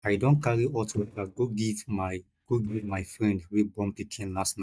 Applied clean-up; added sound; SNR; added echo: neural mask model DeepFilterNet 3.